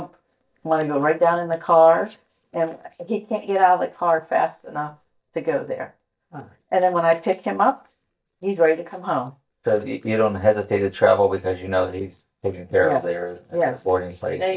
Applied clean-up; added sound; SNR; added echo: neural mask model DeepFilterNet 3.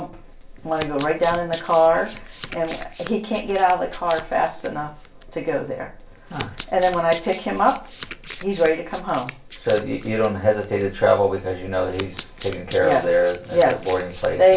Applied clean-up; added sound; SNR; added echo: none; Domestic sounds, home sounds; 19 dB; reverberation time 0.3 s.